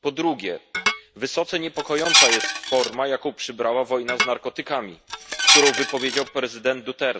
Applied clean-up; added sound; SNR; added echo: none; Dishes, pots, and pans; -2 dB; none.